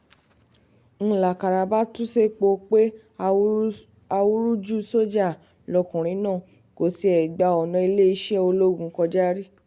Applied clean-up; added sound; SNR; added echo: none; none; none; none.